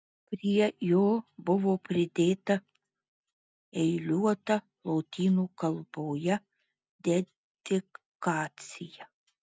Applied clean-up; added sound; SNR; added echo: none; none; none; none.